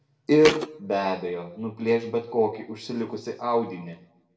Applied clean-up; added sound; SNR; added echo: none; Thump, thud; 2 dB; reverberation time 0.6 s.